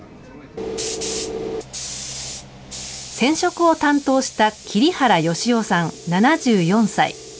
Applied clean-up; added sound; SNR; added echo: none; none; none; none.